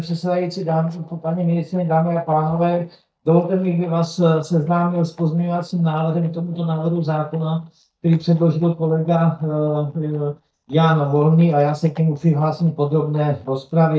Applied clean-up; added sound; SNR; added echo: neural mask model DeepFilterNet 3.